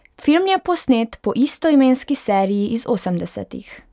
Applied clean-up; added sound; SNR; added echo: none; none; none; none.